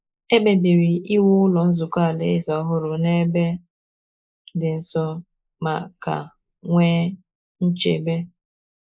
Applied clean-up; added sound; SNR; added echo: neural mask model Resemble Enhance denoiser.